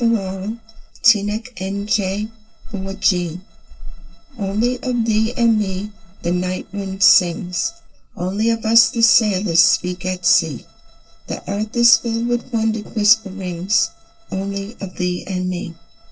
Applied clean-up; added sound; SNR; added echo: neural separator model SepFormer DNS4.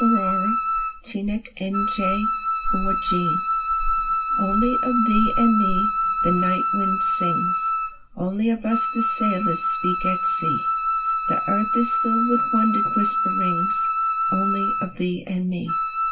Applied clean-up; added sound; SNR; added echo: none; Wind instrument, woodwind instrument; 0 dB; reverberation time 0.2 s.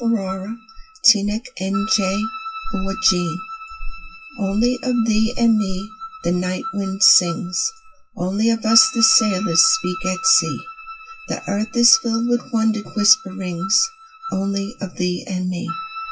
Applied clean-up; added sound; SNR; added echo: classical method WPE with log-MMSE.